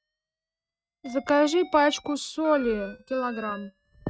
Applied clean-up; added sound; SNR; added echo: neural mask model RNNoise.